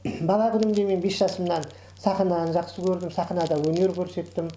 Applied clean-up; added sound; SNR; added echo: none; none; none; none.